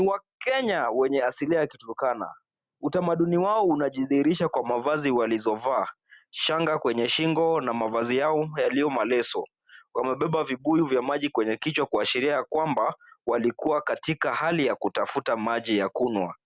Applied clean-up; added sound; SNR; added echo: none; none; none; none.